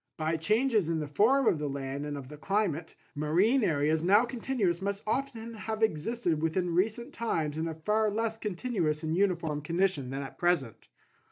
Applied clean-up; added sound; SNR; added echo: neural mask model DeepFilterNet 3.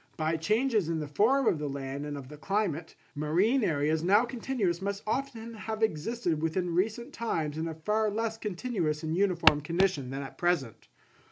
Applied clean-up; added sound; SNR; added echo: none; Walk, footsteps; -2 dB; none.